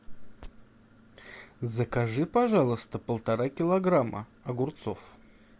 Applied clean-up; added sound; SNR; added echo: none; none; none; none.